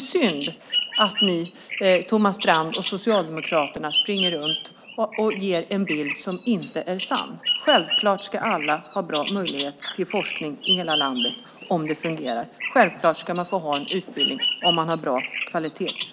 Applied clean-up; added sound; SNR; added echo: none; Bird vocalization, bird call, bird song; 5 dB; none.